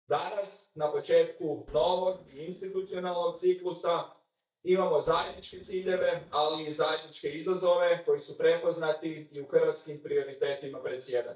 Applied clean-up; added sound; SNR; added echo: neural mask model DeepFilterNet 3.